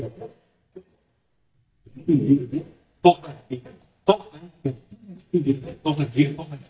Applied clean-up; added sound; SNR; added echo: neural mask model DeepFilterNet 3.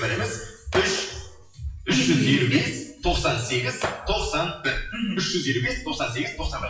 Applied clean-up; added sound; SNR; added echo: classical method WPE with log-MMSE.